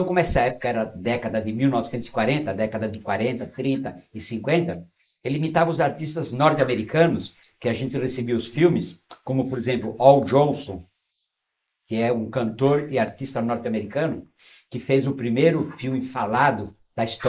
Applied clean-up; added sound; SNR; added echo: neural mask model Resemble Enhance denoiser.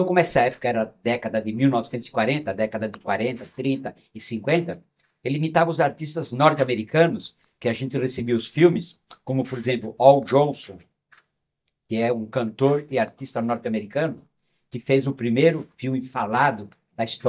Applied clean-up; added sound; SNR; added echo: neural mask model DeepFilterNet 3.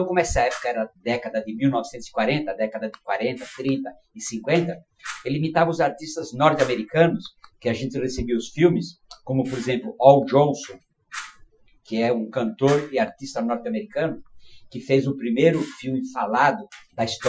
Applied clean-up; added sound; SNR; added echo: classical method Wiener filter.